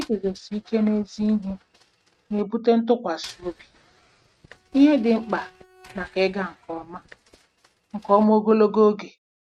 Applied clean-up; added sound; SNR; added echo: neural mask model RNNoise.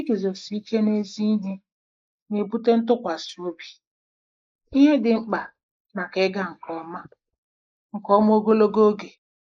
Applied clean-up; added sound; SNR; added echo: neural mask model Resemble Enhance denoiser.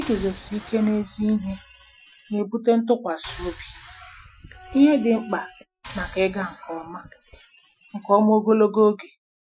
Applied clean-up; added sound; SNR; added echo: classical method Wiener filter.